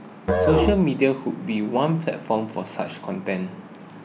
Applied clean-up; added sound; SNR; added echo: none; Musical instrument; 2 dB; none.